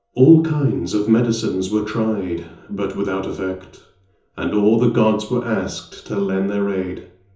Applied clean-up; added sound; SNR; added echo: none; none; none; reverberation time 0.6 s.